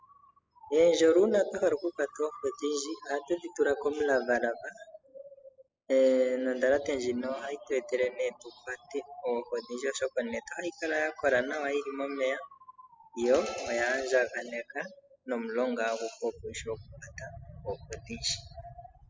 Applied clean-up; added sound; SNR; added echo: classical method spectral subtraction.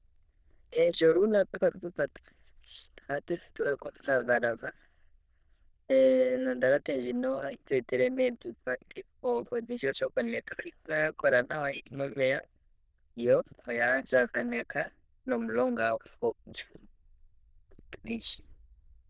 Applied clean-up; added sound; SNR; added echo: neural diffusion model UNIVERSE++.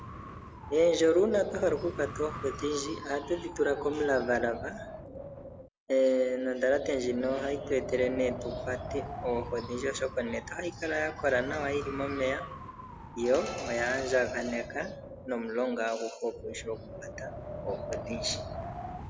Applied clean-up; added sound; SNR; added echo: none; Wind; 11 dB; none.